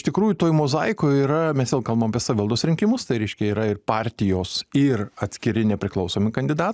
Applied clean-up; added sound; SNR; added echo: none; none; none; none.